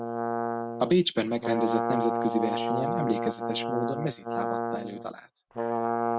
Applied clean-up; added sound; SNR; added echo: neural mask model RNNoise.